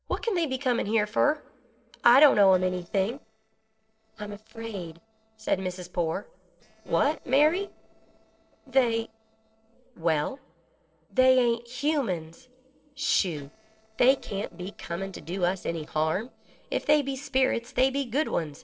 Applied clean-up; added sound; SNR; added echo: neural separator model SepFormer DNS4.